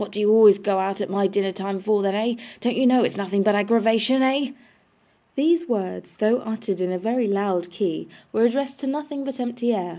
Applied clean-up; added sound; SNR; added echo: none; none; none; none.